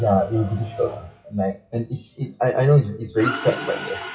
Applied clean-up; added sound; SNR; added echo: classical method WPE with log-MMSE.